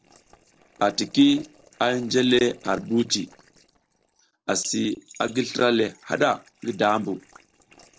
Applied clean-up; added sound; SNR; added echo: neural separator model SepFormer DNS4.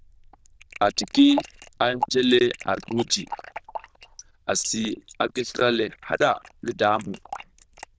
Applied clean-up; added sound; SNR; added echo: neural diffusion model UNIVERSE++.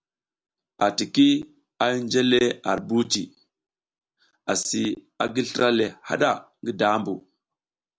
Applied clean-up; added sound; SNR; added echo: none; none; none; none.